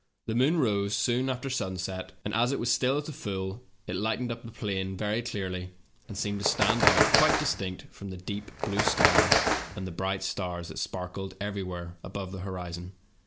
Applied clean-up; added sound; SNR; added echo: none; Bird; -3 dB; none.